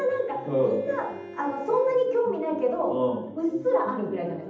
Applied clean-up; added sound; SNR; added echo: none; Bowed string instrument; 19 dB; reverberation time 0.8 s.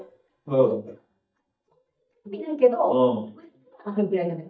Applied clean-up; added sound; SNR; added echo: neural mask model DeepFilterNet 3.